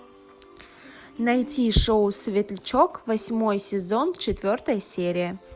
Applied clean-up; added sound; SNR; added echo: none; none; none; none.